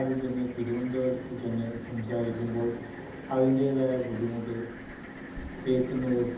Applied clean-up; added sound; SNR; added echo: none; Cricket; 14 dB; reverberation time 0.8 s.